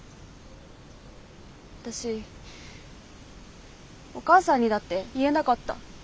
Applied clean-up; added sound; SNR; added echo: none; none; none; none.